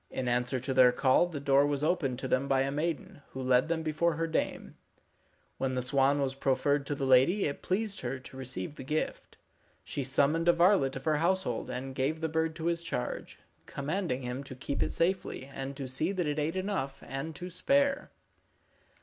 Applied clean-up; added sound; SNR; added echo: none; none; none; none.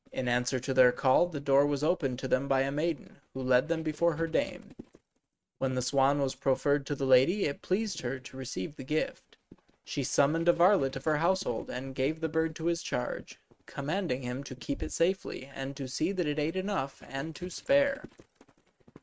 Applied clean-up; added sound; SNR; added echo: neural mask model RNNoise.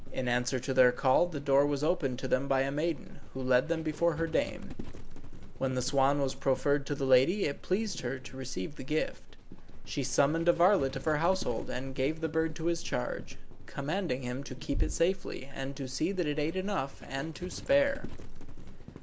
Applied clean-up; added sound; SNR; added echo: none; Livestock, farm animals, working animals; 8 dB; none.